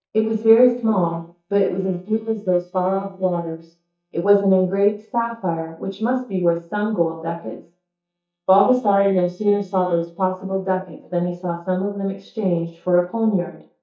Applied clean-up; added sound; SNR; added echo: neural mask model DeepFilterNet 3.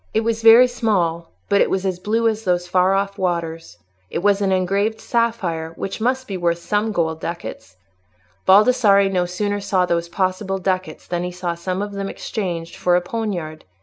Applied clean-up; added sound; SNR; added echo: none; none; none; none.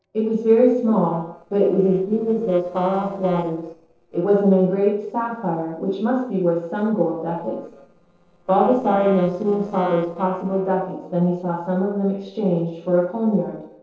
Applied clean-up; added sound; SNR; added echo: neural separator model SepFormer DNS4.